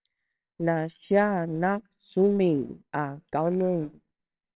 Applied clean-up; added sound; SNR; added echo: neural separator model SepFormer WHAMR!.